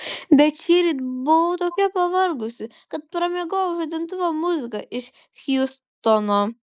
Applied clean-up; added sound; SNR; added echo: neural mask model Resemble Enhance denoiser.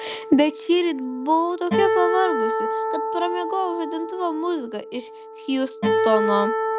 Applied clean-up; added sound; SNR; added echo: none; Acoustic guitar; 1 dB; none.